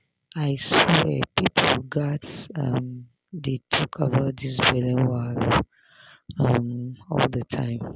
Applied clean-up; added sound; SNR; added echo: none; none; none; none.